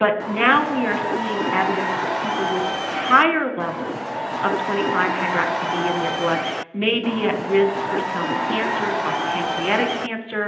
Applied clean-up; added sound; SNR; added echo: none; Crowd / Cheering; 2 dB; reverberation time 0.9 s.